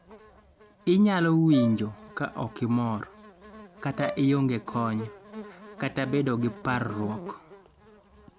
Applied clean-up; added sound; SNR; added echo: none; Brass instrument + Buzz; 14 dB; none.